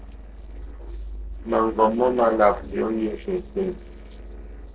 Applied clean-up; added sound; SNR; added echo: neural separator model SepFormer DNS4.